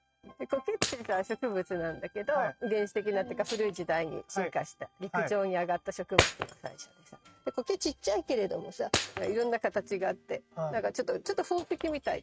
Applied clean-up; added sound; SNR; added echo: neural mask model RNNoise.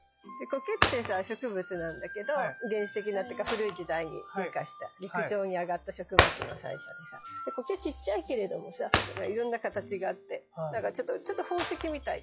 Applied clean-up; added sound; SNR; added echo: classical method log-MMSE.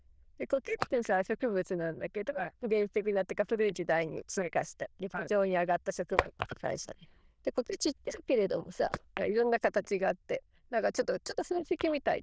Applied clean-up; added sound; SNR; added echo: neural diffusion model UNIVERSE++.